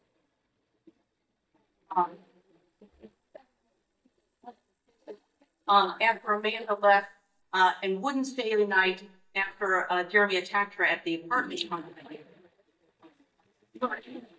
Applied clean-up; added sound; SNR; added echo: neural mask model DeepFilterNet 3.